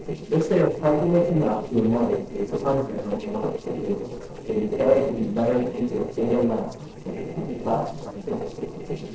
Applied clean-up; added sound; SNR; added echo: neural separator model SepFormer DNS4.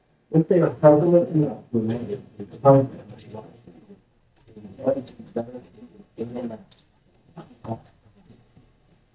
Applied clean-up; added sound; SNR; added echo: neural mask model DeepFilterNet 3.